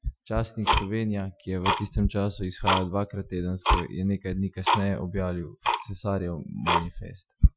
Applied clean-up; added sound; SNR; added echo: classical method Wiener filter.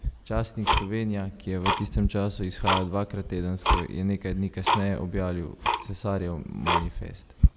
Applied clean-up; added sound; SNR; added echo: none; Tick-tock; -1 dB; none.